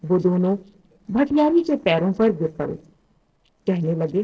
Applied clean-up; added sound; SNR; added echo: neural separator model SepFormer DNS4.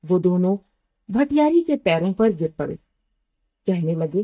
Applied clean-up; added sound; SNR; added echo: neural mask model DeepFilterNet 3.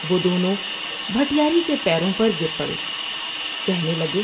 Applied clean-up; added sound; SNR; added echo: none; Hiss; 5 dB; reverberation time 0.5 s.